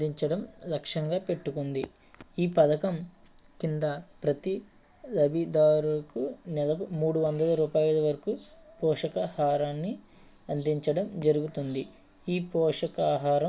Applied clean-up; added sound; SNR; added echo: none; none; none; none.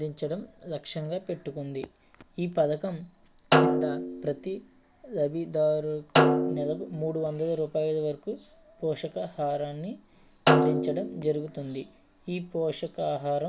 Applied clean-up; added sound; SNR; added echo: none; Snare drum; -3 dB; none.